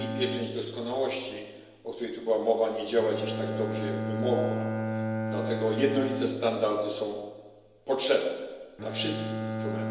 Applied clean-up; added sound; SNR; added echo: none; Bowed string instrument; 5 dB; reverberation time 1.0 s.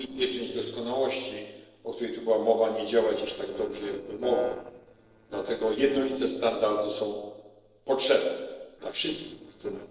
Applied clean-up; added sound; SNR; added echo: neural separator model SepFormer DNS4.